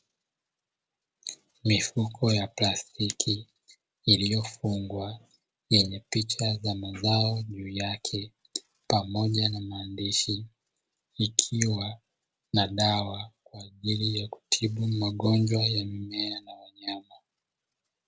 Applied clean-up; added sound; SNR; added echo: none; none; none; none.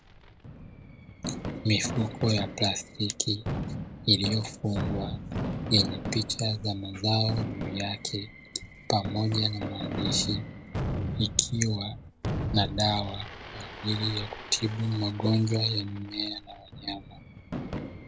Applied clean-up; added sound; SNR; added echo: none; Fireworks; 6 dB; none.